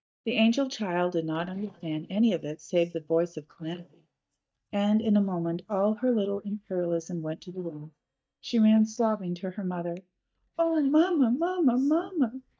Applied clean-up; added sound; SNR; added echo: neural mask model DeepFilterNet 3.